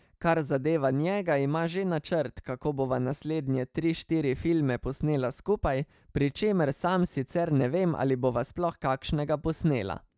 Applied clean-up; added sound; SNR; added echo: none; none; none; none.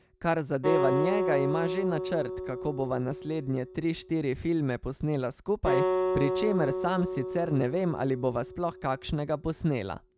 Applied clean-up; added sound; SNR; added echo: none; Acoustic guitar; 3 dB; none.